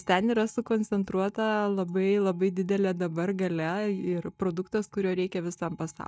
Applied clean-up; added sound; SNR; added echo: neural mask model DeepFilterNet 3.